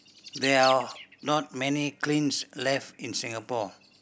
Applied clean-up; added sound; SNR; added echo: none; Bird; 15 dB; none.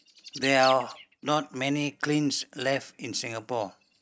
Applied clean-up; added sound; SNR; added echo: neural mask model RNNoise.